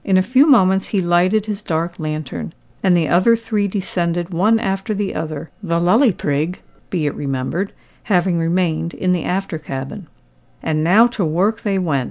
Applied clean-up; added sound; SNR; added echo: none; none; none; none.